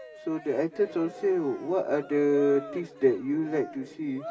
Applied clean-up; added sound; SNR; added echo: none; Cheering; 17 dB; reverberation time 2.5 s.